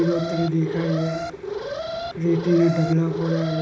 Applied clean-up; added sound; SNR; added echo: none; Alarm; 7 dB; reverberation time 1.0 s.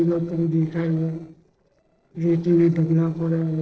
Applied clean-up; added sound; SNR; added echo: neural separator model SepFormer DNS4.